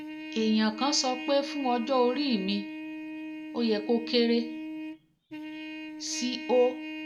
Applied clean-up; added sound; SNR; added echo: none; Trumpet; 9 dB; none.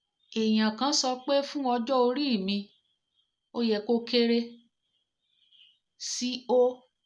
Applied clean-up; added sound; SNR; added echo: none; none; none; none.